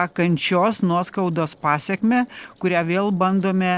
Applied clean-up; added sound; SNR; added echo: neural separator model SepFormer DNS4.